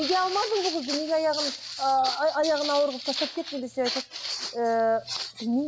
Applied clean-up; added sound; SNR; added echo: none; Walk, footsteps; 8 dB; none.